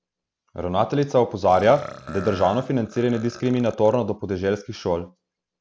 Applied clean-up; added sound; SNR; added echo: none; Burping, eructation; 17 dB; none.